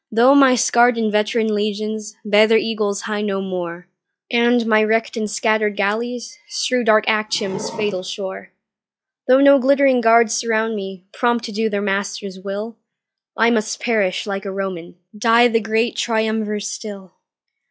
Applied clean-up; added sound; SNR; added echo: classical method log-MMSE.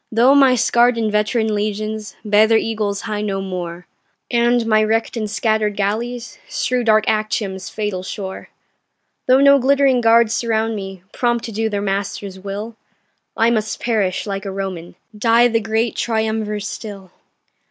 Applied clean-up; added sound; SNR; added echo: none; none; none; none.